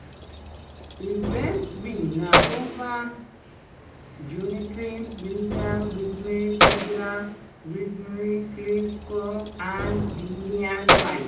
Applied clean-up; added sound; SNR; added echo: none; Keys jangling; -2 dB; reverberation time 0.6 s.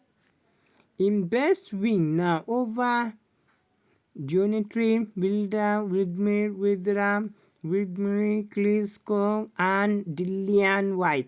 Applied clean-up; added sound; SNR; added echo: none; none; none; none.